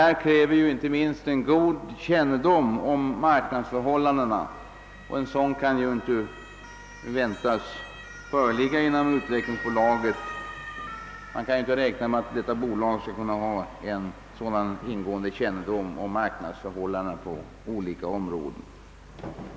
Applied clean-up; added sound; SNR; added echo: none; Motor vehicle (road) / Siren; 18 dB; none.